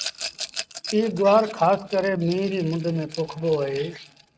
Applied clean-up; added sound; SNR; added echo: neural mask model RNNoise.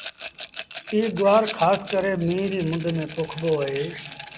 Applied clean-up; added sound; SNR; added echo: none; Rattle; 9 dB; none.